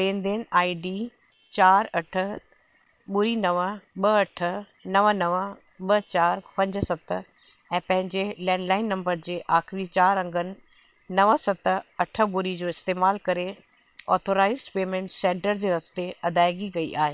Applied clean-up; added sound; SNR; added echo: neural separator model SepFormer WHAM!.